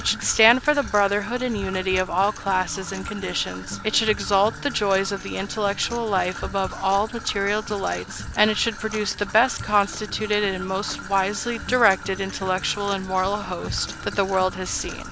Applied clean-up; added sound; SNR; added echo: none; Acoustic guitar + Trickle, dribble / Traffic noise, roadway noise; 11 dB; none.